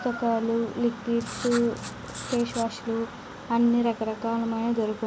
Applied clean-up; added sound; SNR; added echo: none; Writing; 12 dB; none.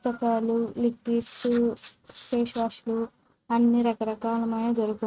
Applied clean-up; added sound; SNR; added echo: neural mask model RNNoise.